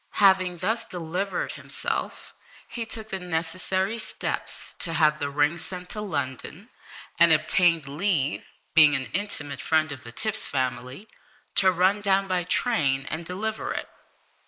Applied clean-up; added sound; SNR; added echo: neural mask model Resemble Enhance denoiser.